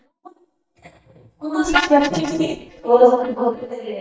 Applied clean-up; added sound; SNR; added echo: neural mask model DeepFilterNet 3.